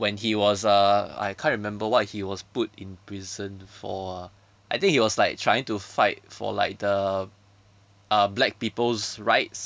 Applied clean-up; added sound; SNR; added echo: none; none; none; none.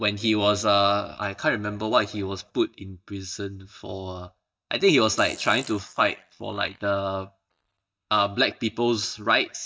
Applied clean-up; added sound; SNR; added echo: neural mask model DeepFilterNet 3.